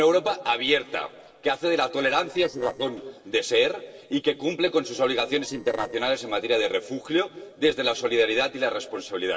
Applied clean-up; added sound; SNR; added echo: neural separator model SepFormer DNS4.